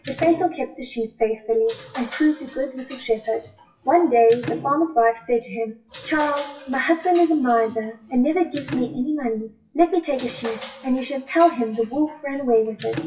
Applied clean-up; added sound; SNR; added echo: classical method WPE with log-MMSE.